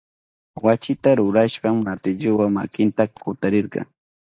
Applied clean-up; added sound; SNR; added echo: neural mask model DeepFilterNet 3.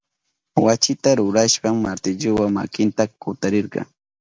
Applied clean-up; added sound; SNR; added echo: none; none; none; none.